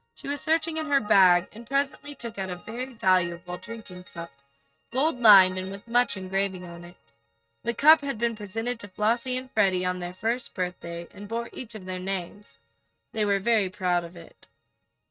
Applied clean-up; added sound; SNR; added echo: neural mask model RNNoise.